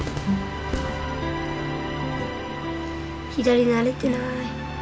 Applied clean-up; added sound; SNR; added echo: none; Cheering / Fireworks; 14 dB; none.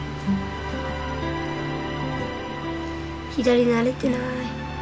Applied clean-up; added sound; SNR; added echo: none; none; none; none.